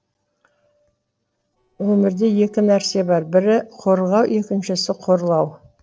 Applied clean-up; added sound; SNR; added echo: neural separator model SepFormer DNS4.